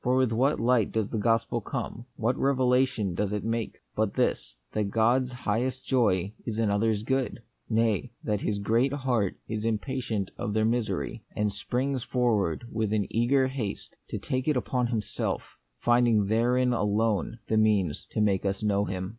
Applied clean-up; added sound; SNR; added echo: none; none; none; none.